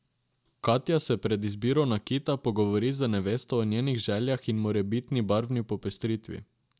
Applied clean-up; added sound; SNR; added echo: none; none; none; none.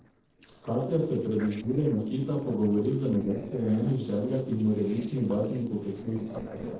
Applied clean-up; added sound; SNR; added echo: neural separator model SepFormer DNS4.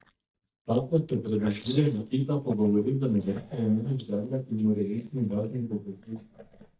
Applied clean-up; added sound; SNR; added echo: neural mask model DeepFilterNet 3.